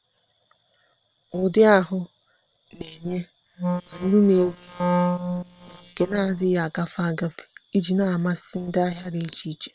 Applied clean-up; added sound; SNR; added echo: neural separator model SepFormer WHAM!.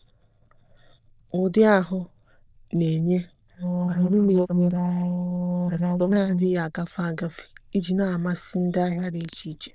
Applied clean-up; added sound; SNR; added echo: neural diffusion model UNIVERSE++.